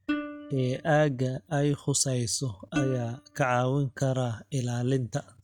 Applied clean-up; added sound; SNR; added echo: neural mask model RNNoise.